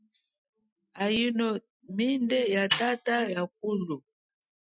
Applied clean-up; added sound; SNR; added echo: classical method Wiener filter.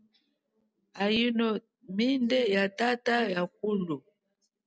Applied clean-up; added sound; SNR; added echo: none; none; none; none.